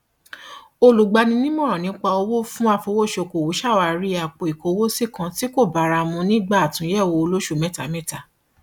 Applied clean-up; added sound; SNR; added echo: none; none; none; none.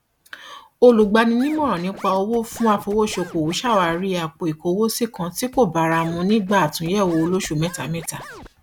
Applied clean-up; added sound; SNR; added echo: none; Scratching (performance technique); 19 dB; none.